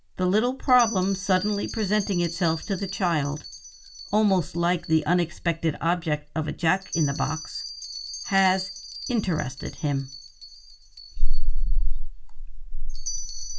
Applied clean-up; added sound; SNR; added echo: none; Bell; 18 dB; reverberation time 0.2 s.